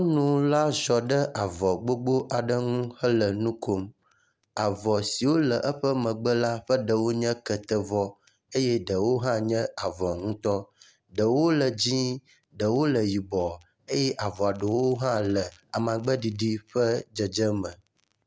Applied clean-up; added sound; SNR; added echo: none; none; none; none.